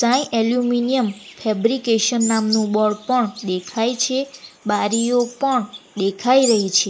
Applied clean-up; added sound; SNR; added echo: neural mask model Resemble Enhance denoiser.